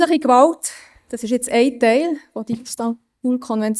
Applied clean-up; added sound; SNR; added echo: neural mask model DeepFilterNet 3.